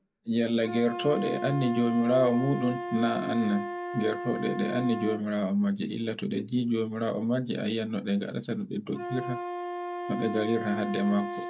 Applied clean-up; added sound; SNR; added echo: none; Wind instrument, woodwind instrument; 9 dB; none.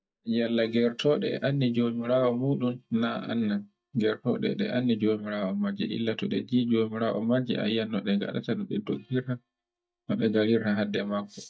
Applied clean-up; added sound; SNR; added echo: neural mask model DeepFilterNet 3.